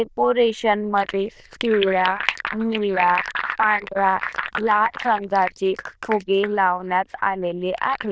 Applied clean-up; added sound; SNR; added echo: neural diffusion model UNIVERSE++.